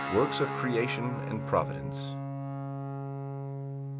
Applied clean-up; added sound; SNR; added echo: none; Guitar; 2 dB; none.